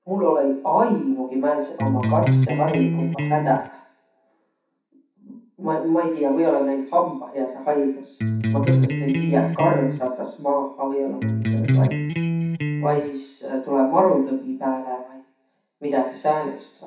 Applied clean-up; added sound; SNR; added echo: none; Electric guitar; -2 dB; reverberation time 0.7 s.